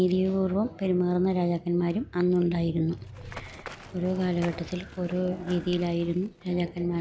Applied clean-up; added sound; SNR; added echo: none; Run; 19 dB; none.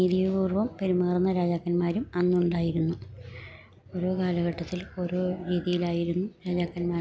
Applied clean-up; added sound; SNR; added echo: none; none; none; none.